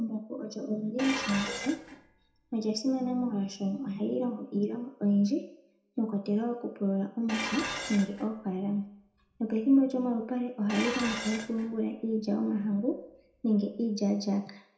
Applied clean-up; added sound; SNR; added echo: none; Dishes, pots, and pans; 11 dB; reverberation time 0.6 s.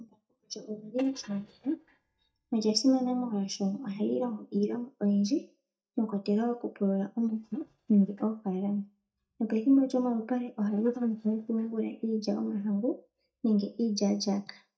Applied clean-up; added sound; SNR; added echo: neural mask model DeepFilterNet 3.